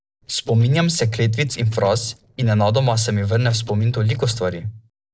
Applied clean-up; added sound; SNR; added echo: neural separator model SepFormer DNS4.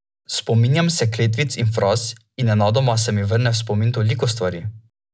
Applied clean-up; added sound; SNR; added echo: none; none; none; none.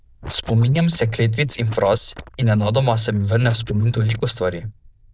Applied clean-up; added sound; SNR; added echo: neural diffusion model UNIVERSE++.